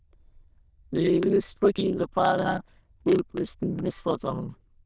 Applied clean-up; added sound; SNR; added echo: neural diffusion model UNIVERSE++.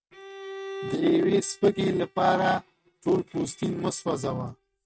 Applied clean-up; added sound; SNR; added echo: neural mask model RNNoise.